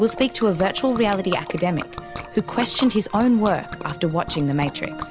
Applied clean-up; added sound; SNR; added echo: none; Liquid; 14 dB; none.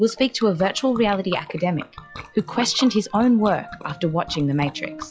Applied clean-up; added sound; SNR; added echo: classical method log-MMSE.